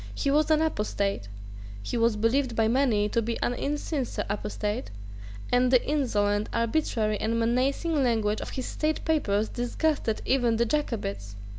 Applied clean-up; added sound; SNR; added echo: none; none; none; none.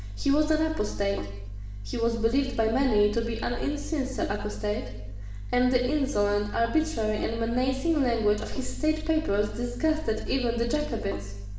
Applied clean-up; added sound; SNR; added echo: none; Sink (filling or washing); 20 dB; reverberation time 0.9 s.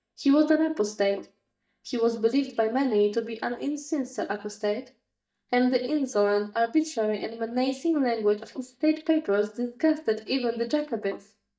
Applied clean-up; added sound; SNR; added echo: neural mask model DeepFilterNet 3.